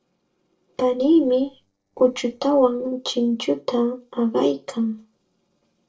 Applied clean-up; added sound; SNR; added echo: neural separator model SepFormer DNS4.